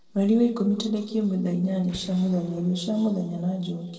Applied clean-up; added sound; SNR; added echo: neural separator model SepFormer DNS4.